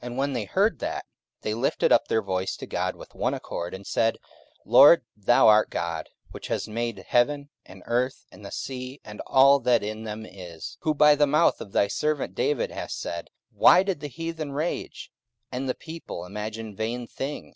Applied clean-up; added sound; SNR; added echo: none; none; none; none.